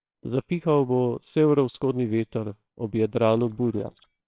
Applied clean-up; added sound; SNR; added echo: neural separator model SepFormer WHAMR!.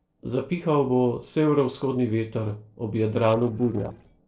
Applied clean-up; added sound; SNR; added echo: neural separator model SepFormer DNS4.